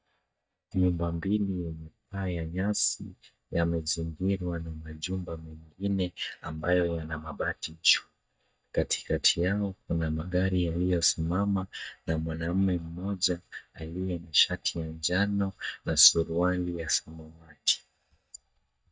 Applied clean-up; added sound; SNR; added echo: neural mask model DeepFilterNet 3.